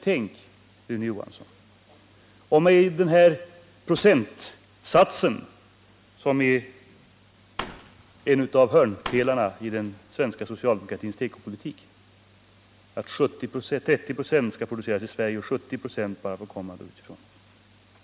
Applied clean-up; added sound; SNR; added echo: none; Fireworks; 16 dB; none.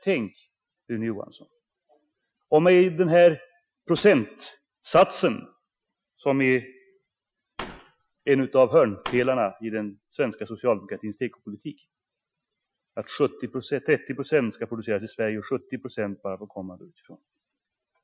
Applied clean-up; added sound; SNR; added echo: classical method Wiener filter.